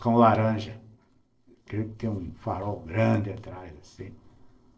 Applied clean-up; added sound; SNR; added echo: neural separator model SepFormer DNS4.